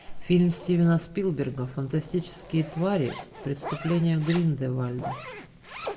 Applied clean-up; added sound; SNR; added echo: none; Zipper (clothing); 15 dB; reverberation time 1.0 s.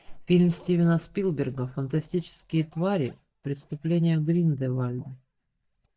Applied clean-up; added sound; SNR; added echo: neural mask model DeepFilterNet 3.